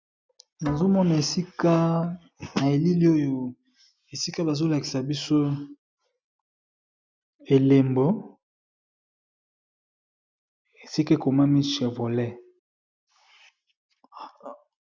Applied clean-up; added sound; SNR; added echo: none; Bowed string instrument; 18 dB; none.